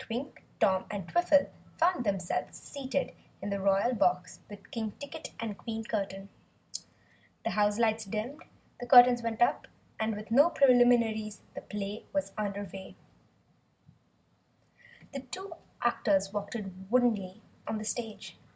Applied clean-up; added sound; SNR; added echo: none; none; none; none.